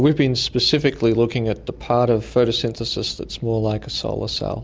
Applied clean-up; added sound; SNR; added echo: none; none; none; none.